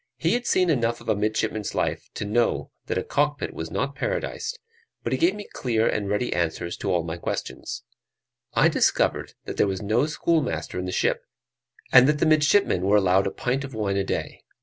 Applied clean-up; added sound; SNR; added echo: none; none; none; none.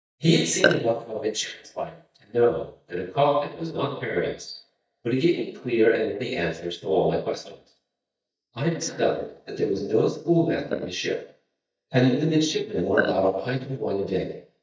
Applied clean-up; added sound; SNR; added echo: neural mask model DeepFilterNet 3.